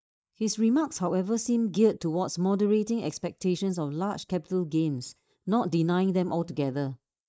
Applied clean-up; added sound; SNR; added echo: neural mask model Resemble Enhance denoiser.